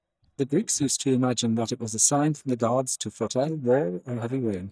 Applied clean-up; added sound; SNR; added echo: neural mask model DeepFilterNet 3.